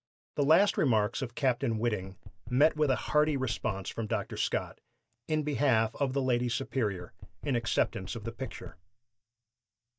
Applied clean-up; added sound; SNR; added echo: neural mask model DeepFilterNet 3.